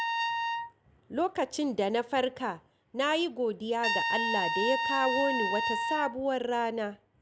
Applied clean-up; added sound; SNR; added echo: none; Trumpet; 2 dB; none.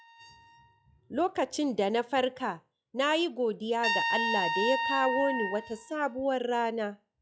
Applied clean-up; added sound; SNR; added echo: classical method log-MMSE.